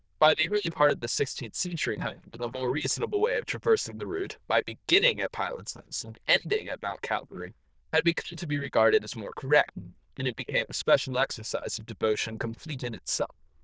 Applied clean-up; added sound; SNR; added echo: neural diffusion model UNIVERSE++.